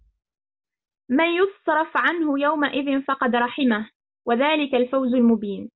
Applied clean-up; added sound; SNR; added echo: none; none; none; none.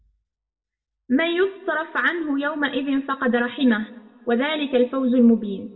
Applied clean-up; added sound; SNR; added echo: none; none; none; reverberation time 1.4 s.